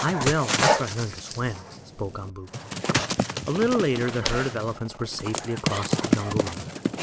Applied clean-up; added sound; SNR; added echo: none; Dog; 0 dB; none.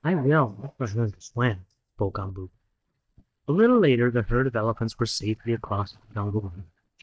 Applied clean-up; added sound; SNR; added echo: neural mask model DeepFilterNet 3.